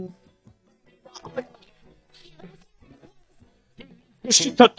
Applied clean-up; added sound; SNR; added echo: neural mask model DeepFilterNet 3.